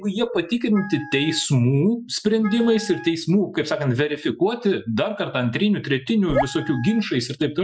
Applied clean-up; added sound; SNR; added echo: classical method Wiener filter.